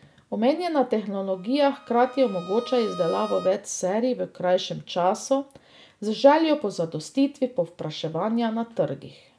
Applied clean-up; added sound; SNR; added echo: none; Bowed string instrument; 17 dB; none.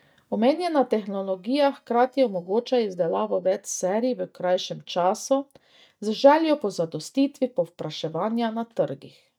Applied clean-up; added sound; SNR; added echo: neural mask model DeepFilterNet 3.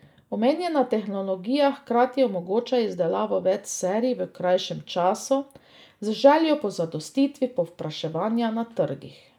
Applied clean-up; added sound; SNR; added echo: neural mask model Resemble Enhance denoiser.